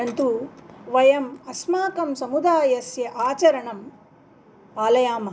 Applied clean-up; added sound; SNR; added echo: none; none; none; none.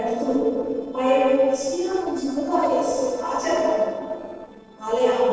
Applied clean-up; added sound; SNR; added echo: neural separator model SepFormer DNS4.